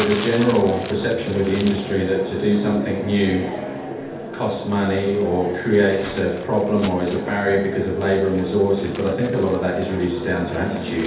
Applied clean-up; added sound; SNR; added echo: none; Crumpling, crinkling; 19 dB; reverberation time 0.8 s.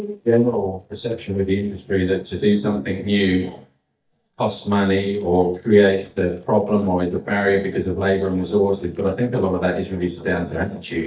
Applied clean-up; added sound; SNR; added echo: neural mask model DeepFilterNet 3.